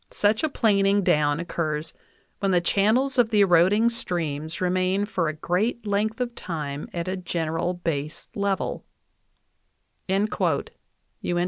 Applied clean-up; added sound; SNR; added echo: none; none; none; none.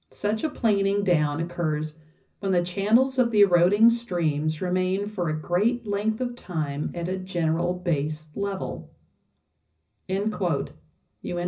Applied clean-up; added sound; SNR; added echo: none; none; none; reverberation time 0.4 s.